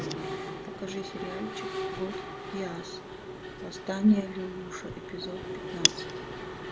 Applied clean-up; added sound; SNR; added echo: none; Mechanisms; 5 dB; none.